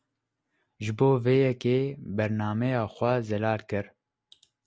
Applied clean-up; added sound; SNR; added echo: none; none; none; none.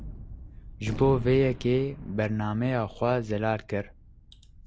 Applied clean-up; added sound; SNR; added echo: none; Gunshot, gunfire; 13 dB; none.